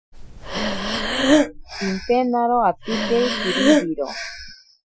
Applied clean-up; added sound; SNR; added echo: classical method Wiener filter.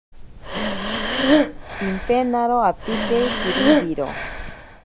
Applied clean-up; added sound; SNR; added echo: none; Breathing; -2 dB; none.